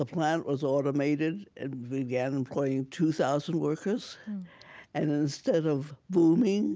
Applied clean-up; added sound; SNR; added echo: none; none; none; none.